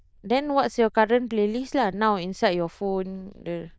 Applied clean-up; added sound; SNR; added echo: neural diffusion model UNIVERSE++.